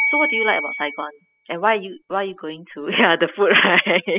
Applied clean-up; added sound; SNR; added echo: classical method spectral subtraction.